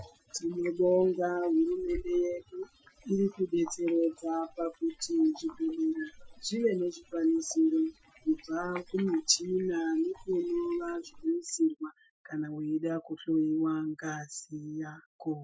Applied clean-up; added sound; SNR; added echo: classical method Wiener filter.